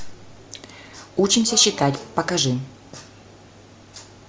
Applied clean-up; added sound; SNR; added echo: none; none; none; none.